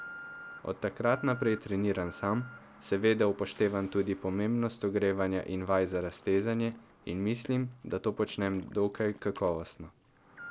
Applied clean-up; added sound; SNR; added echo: none; Alarm; 20 dB; none.